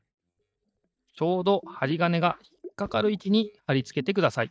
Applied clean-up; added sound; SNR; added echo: neural mask model DeepFilterNet 3.